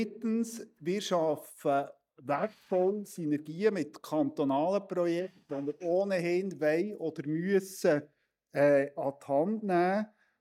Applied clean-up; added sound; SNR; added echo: neural mask model DeepFilterNet 3.